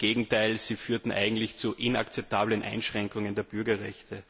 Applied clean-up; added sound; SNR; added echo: none; none; none; none.